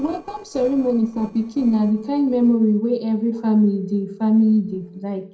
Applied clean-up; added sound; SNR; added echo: neural separator model SepFormer DNS4.